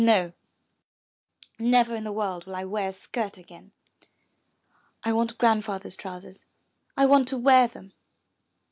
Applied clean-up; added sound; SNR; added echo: none; none; none; none.